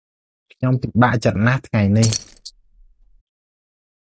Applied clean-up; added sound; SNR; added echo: none; Keys jangling; 10 dB; none.